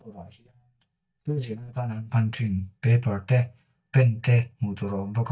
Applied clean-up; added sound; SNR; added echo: neural mask model DeepFilterNet 3.